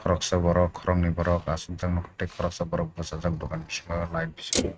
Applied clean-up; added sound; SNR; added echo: neural mask model RNNoise.